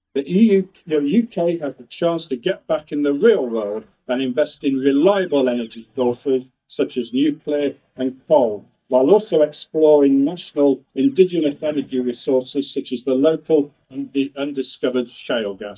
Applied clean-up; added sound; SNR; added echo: neural mask model DeepFilterNet 3.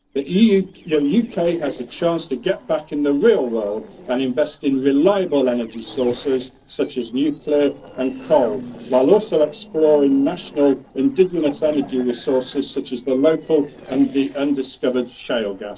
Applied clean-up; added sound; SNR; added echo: neural separator model SepFormer DNS4.